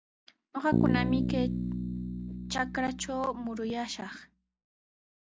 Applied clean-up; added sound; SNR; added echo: none; Bass guitar; -2 dB; none.